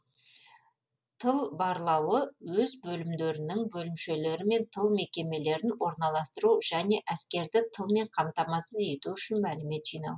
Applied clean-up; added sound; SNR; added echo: none; none; none; none.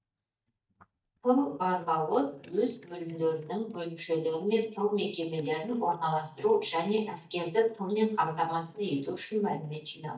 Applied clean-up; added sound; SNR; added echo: neural mask model DeepFilterNet 3.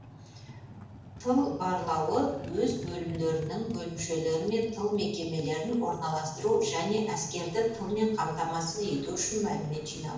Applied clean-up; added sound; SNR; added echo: none; Motorcycle; 14 dB; reverberation time 0.9 s.